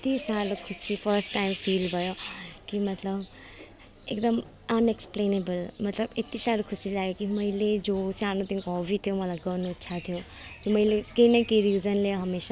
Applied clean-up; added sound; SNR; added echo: none; none; none; none.